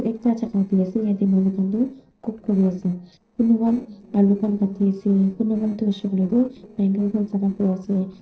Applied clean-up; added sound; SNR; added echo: neural separator model SepFormer DNS4.